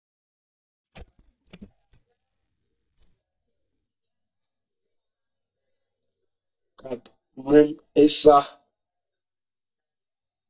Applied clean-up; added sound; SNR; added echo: neural mask model DeepFilterNet 3.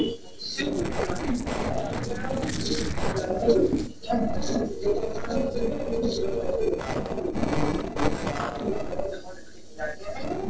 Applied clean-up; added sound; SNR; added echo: neural separator model SepFormer DNS4.